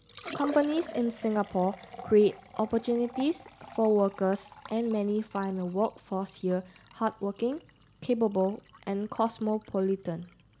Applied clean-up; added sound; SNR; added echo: none; Liquid; 18 dB; none.